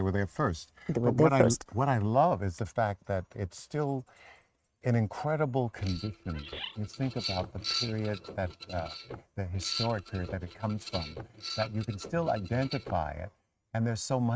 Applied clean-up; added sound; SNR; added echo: neural mask model RNNoise.